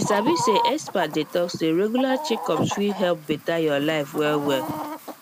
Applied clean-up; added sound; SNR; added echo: none; Chicken, rooster; 7 dB; none.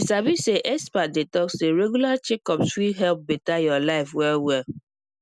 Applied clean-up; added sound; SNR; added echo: none; none; none; none.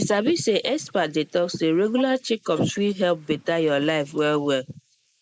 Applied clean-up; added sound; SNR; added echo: neural mask model Resemble Enhance denoiser.